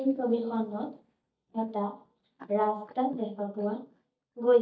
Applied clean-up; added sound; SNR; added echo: neural mask model DeepFilterNet 3.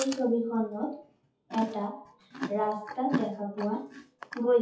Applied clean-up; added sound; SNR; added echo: classical method WPE with log-MMSE.